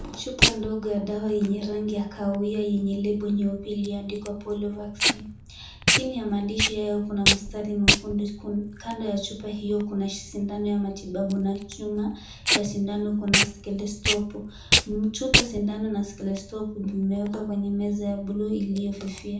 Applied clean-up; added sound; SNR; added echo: none; Packing tape, duct tape; 1 dB; reverberation time 0.9 s.